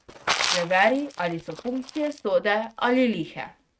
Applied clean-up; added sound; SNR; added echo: neural mask model RNNoise.